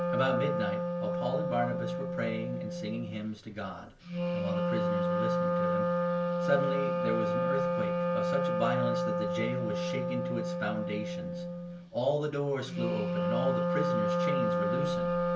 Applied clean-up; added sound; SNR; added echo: none; Wind instrument, woodwind instrument; -5 dB; reverberation time 0.3 s.